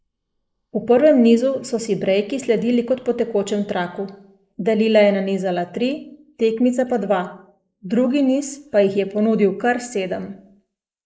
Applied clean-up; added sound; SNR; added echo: neural mask model Resemble Enhance denoiser.